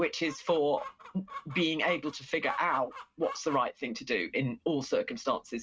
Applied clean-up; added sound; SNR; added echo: neural mask model RNNoise.